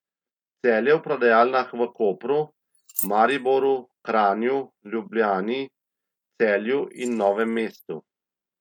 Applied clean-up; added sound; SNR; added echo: neural mask model RNNoise.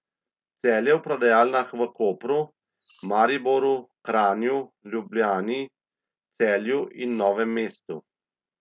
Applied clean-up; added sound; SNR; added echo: none; Rattle / Keys jangling; 2 dB; none.